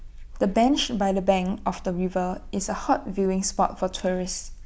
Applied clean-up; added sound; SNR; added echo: none; none; none; none.